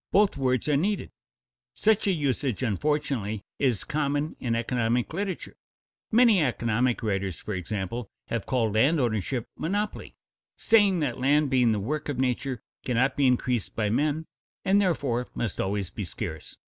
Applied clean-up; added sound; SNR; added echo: neural mask model Resemble Enhance denoiser.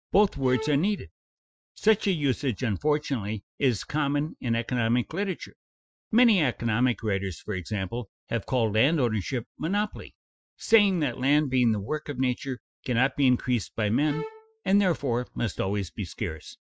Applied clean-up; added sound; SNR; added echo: classical method Wiener filter.